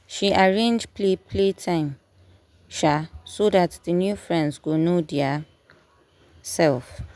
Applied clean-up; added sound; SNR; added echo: none; none; none; none.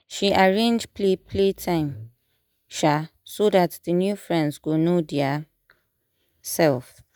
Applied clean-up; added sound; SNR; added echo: neural mask model DeepFilterNet 3.